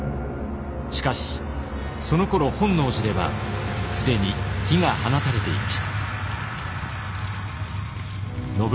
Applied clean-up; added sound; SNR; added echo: none; none; none; none.